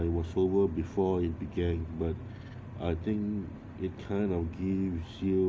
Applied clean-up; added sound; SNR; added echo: none; none; none; none.